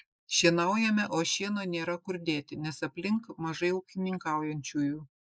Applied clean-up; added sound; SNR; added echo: neural mask model Resemble Enhance denoiser.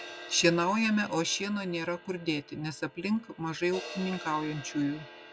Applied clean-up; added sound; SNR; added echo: none; Crash cymbal; 15 dB; none.